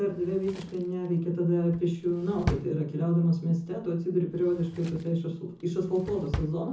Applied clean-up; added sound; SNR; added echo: none; Drawer open or close; 12 dB; reverberation time 0.5 s.